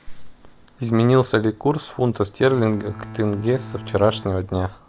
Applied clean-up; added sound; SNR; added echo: none; Bowed string instrument; 15 dB; none.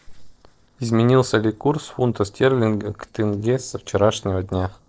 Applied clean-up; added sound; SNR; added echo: neural separator model SepFormer DNS4.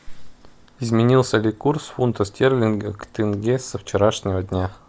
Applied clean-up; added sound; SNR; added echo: none; none; none; none.